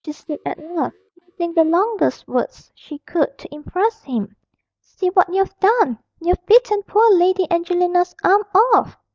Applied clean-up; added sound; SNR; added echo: neural mask model DeepFilterNet 3.